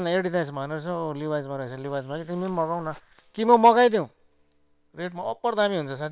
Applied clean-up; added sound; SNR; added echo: neural separator model SepFormer WHAM!.